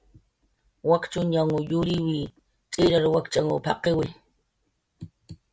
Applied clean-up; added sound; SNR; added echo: none; none; none; none.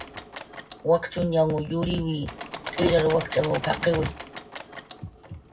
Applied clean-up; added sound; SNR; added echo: none; Engine / Mechanisms; 12 dB; reverberation time 0.3 s.